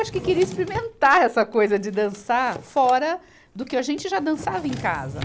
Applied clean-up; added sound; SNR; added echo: none; Drawer open or close; 15 dB; none.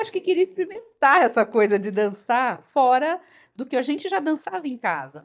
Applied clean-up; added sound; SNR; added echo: neural mask model DeepFilterNet 3.